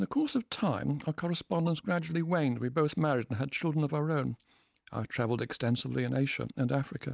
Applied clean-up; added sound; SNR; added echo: neural mask model DeepFilterNet 3.